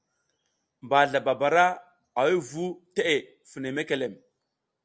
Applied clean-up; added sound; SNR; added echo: none; none; none; none.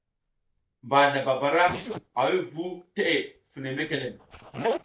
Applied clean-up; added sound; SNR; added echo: neural mask model DeepFilterNet 3.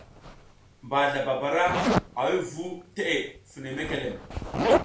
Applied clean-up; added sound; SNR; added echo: none; Zipper (clothing); 1 dB; reverberation time 0.3 s.